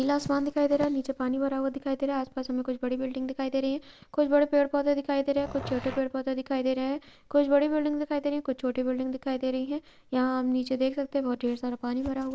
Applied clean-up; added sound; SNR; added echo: none; Growling; 13 dB; none.